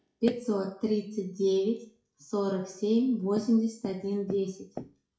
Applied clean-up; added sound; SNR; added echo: classical method WPE with log-MMSE.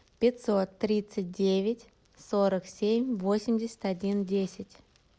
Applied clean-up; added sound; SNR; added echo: none; none; none; none.